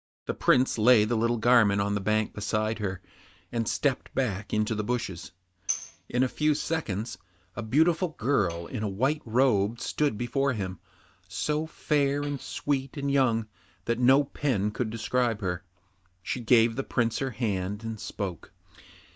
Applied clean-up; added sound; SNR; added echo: neural mask model DeepFilterNet 3.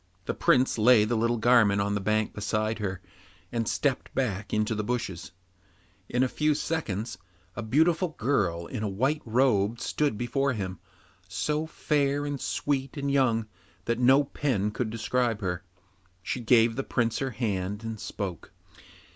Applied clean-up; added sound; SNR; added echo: none; none; none; none.